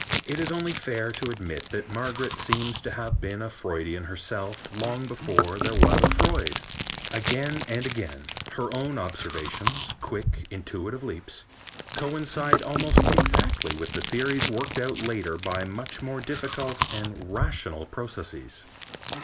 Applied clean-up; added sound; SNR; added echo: none; Chewing, mastication; -3 dB; none.